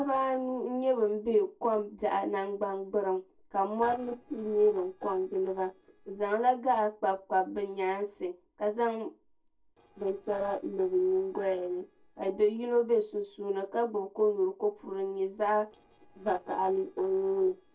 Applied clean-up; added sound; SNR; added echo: neural separator model SepFormer DNS4.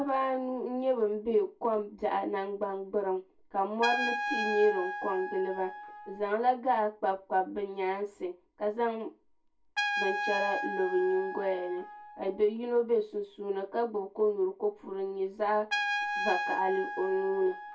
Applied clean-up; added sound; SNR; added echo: none; Trumpet; 7 dB; reverberation time 0.2 s.